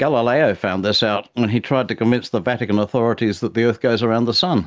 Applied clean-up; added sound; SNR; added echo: none; none; none; none.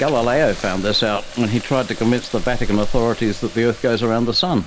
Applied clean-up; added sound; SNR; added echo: none; Fire + Water tap, faucet; 8 dB; none.